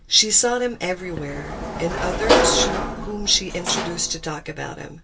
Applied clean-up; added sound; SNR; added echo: none; Sliding door / Slam; 2 dB; reverberation time 0.1 s.